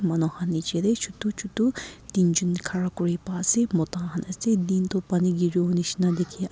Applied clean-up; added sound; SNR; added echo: none; none; none; none.